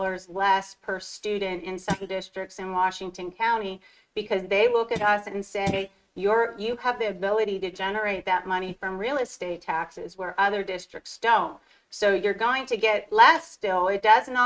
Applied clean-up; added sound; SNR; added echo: neural mask model RNNoise.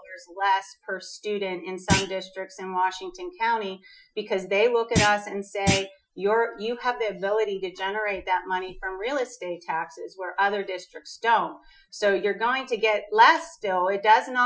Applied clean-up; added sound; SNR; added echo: classical method Wiener filter.